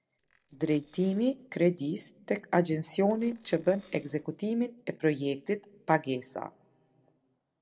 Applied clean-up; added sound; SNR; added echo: neural separator model SepFormer DNS4.